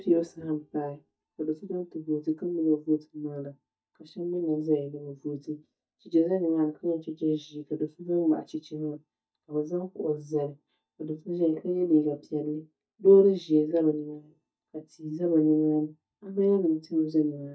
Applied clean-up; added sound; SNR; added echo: neural mask model DeepFilterNet 3.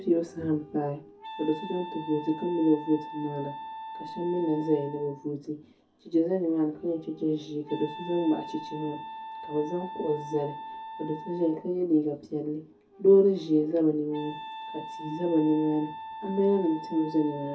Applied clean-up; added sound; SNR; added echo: none; Wind instrument, woodwind instrument; 13 dB; reverberation time 0.3 s.